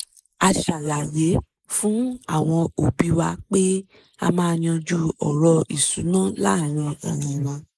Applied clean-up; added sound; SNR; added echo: neural mask model Resemble Enhance denoiser.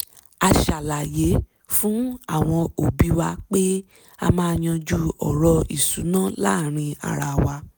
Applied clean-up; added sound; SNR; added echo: none; none; none; none.